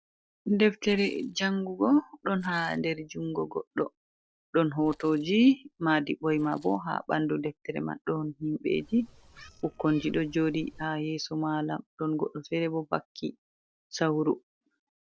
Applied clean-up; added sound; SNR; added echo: neural separator model SepFormer DNS4.